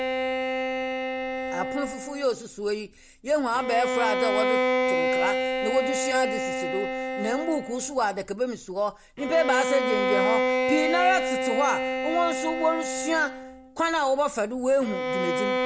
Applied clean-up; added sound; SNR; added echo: none; Bowed string instrument; 0 dB; none.